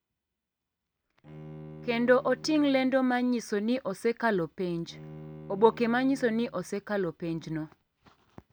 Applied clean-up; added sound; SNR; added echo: none; Bowed string instrument; 19 dB; none.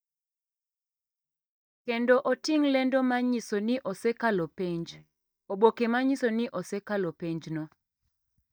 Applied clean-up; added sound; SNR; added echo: neural mask model DeepFilterNet 3.